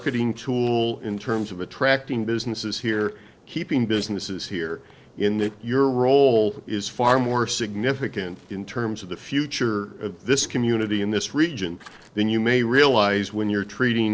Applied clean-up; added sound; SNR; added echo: neural separator model SepFormer DNS4.